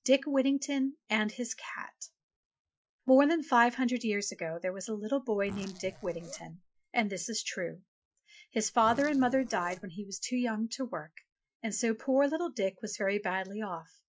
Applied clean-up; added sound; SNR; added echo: classical method Wiener filter.